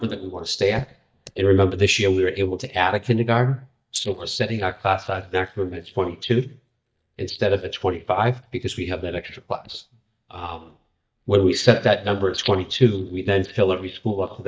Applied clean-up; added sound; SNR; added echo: neural mask model DeepFilterNet 3.